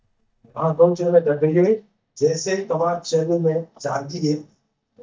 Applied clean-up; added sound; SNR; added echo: neural mask model DeepFilterNet 3.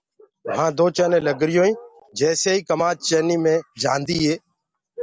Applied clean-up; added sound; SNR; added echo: none; none; none; none.